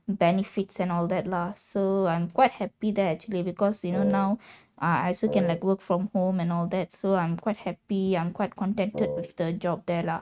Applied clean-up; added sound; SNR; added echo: neural mask model RNNoise.